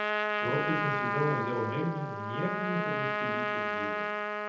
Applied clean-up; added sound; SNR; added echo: none; Trumpet; -3 dB; reverberation time 0.8 s.